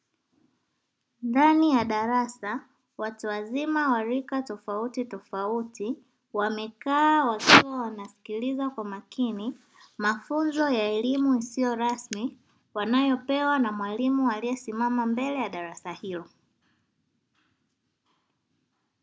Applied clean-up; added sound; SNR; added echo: none; none; none; none.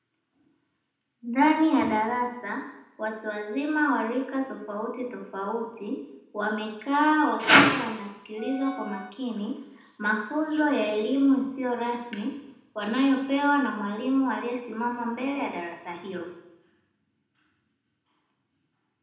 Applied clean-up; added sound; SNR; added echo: none; Wind instrument, woodwind instrument; 16 dB; reverberation time 0.8 s.